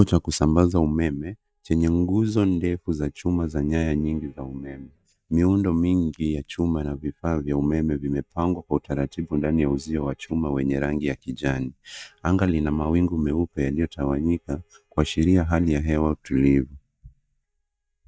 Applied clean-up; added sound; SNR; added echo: neural mask model DeepFilterNet 3.